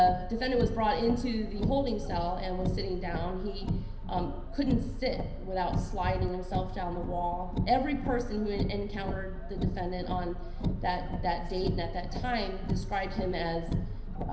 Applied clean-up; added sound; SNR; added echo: none; Car; 1 dB; reverberation time 0.9 s.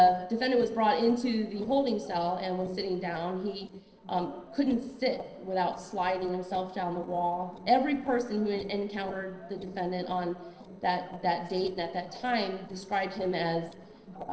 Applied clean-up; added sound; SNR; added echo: neural separator model SepFormer DNS4.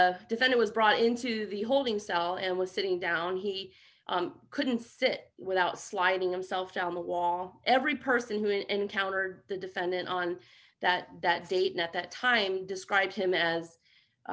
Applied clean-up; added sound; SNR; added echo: none; none; none; none.